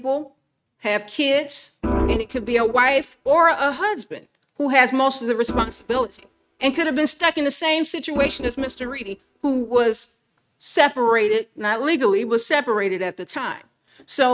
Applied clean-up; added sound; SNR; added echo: neural mask model RNNoise.